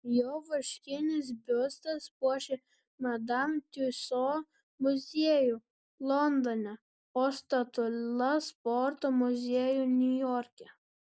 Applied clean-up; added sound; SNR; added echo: none; none; none; none.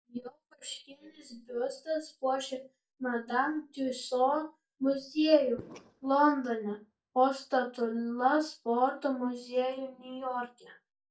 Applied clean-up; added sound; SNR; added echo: neural mask model DeepFilterNet 3.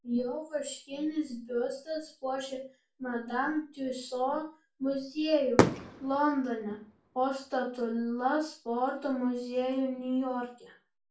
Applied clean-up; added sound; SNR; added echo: none; Fireworks; 2 dB; reverberation time 0.3 s.